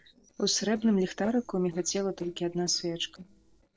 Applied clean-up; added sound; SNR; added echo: neural separator model SepFormer DNS4.